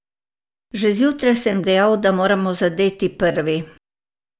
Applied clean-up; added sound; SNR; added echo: none; none; none; none.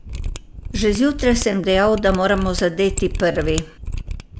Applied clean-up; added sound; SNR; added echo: none; Mechanisms; 7 dB; none.